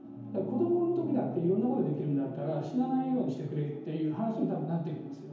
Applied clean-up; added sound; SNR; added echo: none; none; none; reverberation time 1.0 s.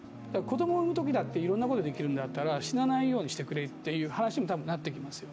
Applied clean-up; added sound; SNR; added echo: none; none; none; none.